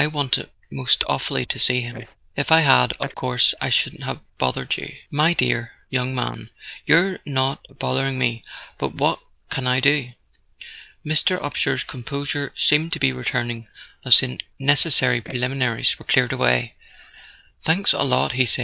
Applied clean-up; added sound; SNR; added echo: neural diffusion model UNIVERSE++.